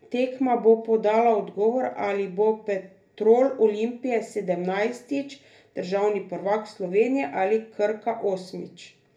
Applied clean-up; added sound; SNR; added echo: none; none; none; reverberation time 0.3 s.